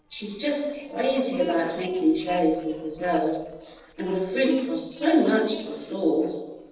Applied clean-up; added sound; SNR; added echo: neural separator model SepFormer DNS4.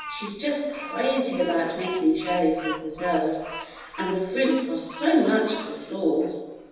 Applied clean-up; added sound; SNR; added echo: none; Bird vocalization, bird call, bird song; 14 dB; reverberation time 1.1 s.